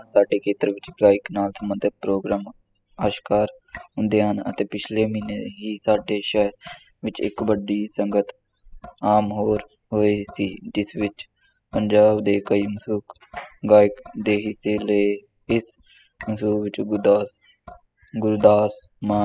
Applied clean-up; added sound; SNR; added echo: classical method spectral subtraction.